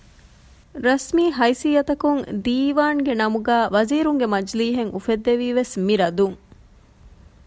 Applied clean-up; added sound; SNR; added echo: none; none; none; none.